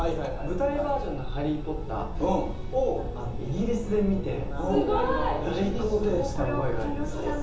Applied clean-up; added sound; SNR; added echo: none; Fire; 4 dB; reverberation time 1.2 s.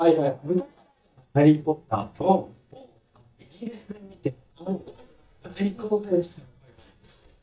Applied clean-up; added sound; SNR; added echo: neural mask model DeepFilterNet 3.